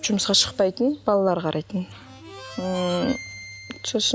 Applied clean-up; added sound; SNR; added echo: none; Harmonica; 15 dB; none.